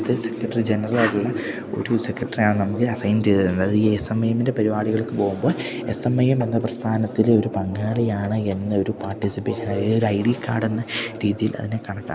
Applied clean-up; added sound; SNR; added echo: none; none; none; none.